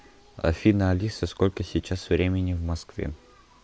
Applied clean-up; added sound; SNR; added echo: none; none; none; none.